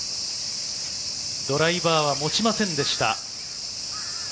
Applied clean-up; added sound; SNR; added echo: none; none; none; none.